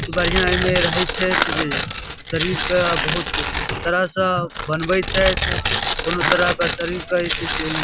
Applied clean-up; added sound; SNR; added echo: none; Tearing; 1 dB; none.